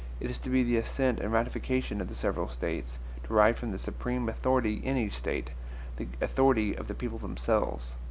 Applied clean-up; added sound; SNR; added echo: none; none; none; none.